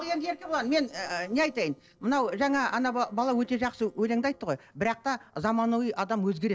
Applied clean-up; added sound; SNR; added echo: neural separator model SepFormer DNS4.